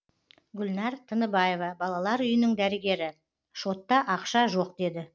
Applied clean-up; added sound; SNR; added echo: none; none; none; none.